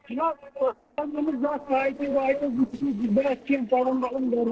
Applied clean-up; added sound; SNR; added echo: neural separator model SepFormer DNS4.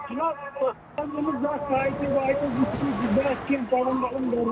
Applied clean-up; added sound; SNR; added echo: none; Car passing by; 11 dB; reverberation time 0.2 s.